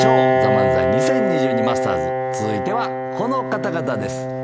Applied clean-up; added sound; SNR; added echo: none; Piano; -5 dB; none.